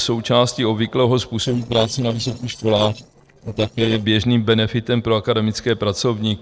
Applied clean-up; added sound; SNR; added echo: neural separator model SepFormer DNS4.